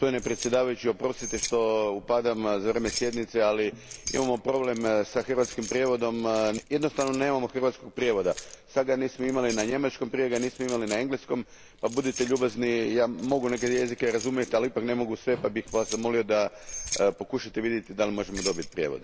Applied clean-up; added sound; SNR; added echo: none; Keys jangling; 15 dB; none.